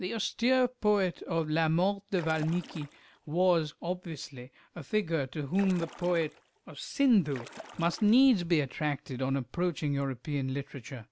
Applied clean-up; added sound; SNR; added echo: none; Splash, splatter; 19 dB; none.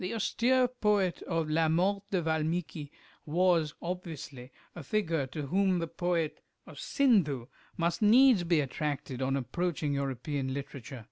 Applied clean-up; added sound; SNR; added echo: none; none; none; none.